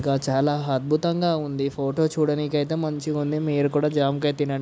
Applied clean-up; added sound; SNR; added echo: none; none; none; none.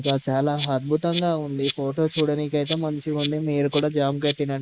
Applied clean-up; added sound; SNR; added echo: neural mask model Resemble Enhance denoiser.